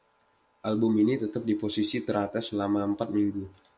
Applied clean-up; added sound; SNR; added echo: none; none; none; none.